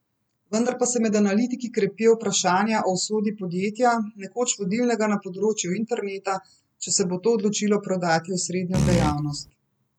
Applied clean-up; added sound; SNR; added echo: none; Fart; 0 dB; none.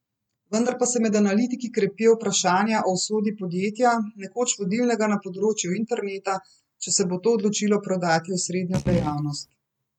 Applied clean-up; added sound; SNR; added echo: neural mask model RNNoise.